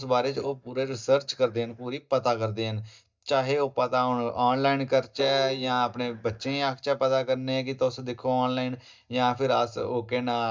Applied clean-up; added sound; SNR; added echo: neural mask model DeepFilterNet 3.